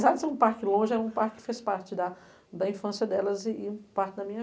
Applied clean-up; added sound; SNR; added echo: none; none; none; none.